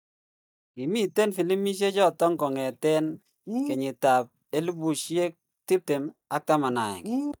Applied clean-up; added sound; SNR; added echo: neural mask model DeepFilterNet 3.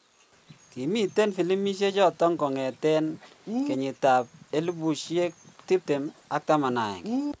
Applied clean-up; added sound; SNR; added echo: none; Bird; 12 dB; none.